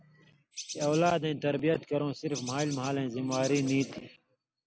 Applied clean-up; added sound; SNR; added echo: none; Bird; 13 dB; none.